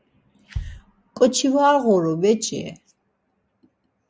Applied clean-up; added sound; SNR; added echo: none; Bass drum; 16 dB; none.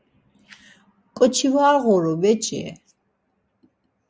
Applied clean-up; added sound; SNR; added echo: none; none; none; none.